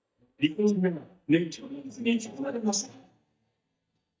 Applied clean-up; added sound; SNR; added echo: neural mask model DeepFilterNet 3.